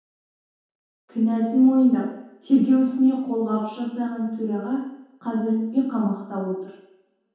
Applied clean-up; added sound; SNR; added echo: none; none; none; reverberation time 0.8 s.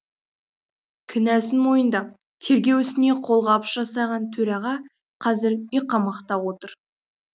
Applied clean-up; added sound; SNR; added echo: none; none; none; none.